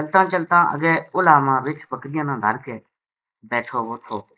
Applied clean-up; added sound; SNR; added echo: neural mask model Resemble Enhance denoiser.